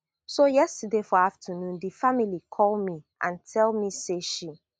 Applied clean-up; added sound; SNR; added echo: none; none; none; none.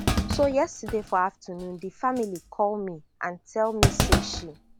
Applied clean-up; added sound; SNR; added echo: none; Thump, thud; 1 dB; none.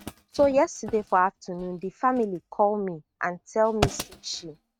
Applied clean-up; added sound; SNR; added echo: neural mask model RNNoise.